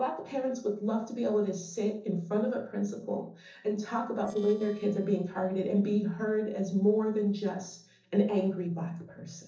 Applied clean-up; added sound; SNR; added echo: neural separator model SepFormer DNS4.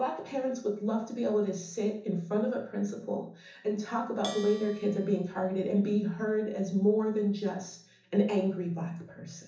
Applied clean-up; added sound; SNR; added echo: none; Bell; 19 dB; reverberation time 0.8 s.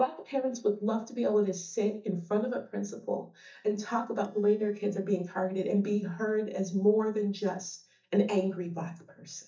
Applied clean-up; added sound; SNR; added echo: neural mask model DeepFilterNet 3.